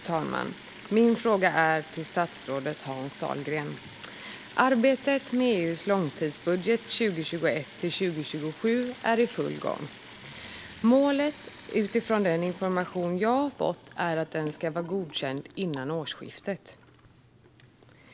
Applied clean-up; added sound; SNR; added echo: none; Sink (filling or washing) / Water tap, faucet; 14 dB; none.